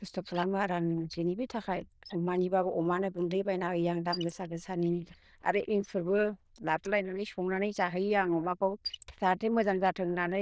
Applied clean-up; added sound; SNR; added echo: neural diffusion model UNIVERSE++.